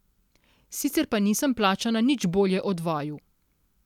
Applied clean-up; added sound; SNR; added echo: none; none; none; none.